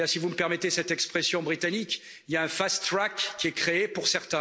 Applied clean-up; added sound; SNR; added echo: none; none; none; none.